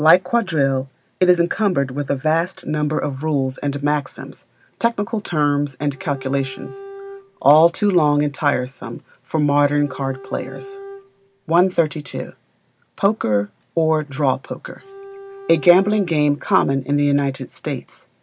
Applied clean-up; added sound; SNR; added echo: none; Bowed string instrument; 16 dB; none.